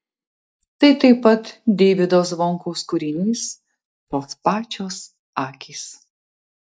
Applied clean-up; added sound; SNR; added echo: neural mask model DeepFilterNet 3.